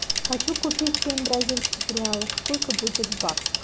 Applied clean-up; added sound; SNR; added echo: none; Bicycle; -2 dB; none.